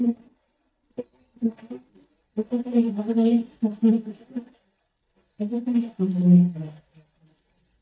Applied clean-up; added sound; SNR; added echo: neural mask model DeepFilterNet 3.